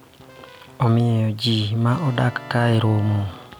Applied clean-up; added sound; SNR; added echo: none; Keyboard (musical); 20 dB; none.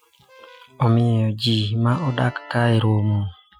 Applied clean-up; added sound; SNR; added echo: classical method Wiener filter.